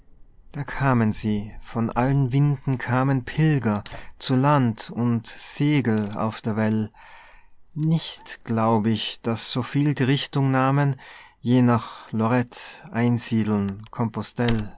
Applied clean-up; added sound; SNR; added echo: none; Tearing / Wood; 19 dB; none.